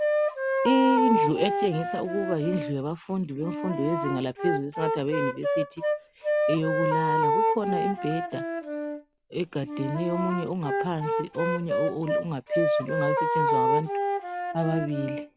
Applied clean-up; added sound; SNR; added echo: none; Wind instrument, woodwind instrument; -2 dB; none.